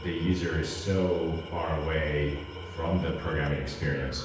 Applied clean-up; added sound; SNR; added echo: none; Tools; 12 dB; reverberation time 0.9 s.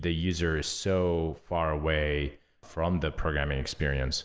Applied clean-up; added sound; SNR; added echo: none; none; none; none.